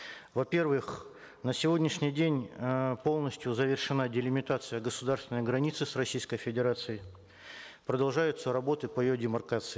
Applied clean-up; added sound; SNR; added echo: none; none; none; none.